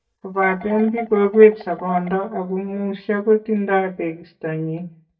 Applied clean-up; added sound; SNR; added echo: neural mask model DeepFilterNet 3.